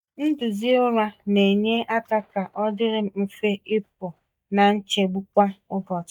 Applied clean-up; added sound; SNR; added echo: neural mask model DeepFilterNet 3.